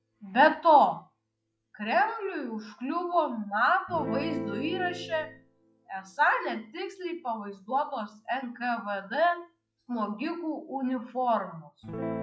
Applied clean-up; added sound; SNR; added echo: classical method log-MMSE.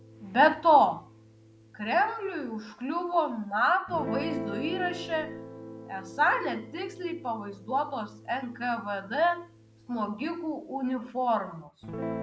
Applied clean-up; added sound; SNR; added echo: none; Guitar; 13 dB; none.